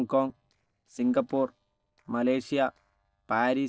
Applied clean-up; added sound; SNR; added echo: neural separator model SepFormer DNS4.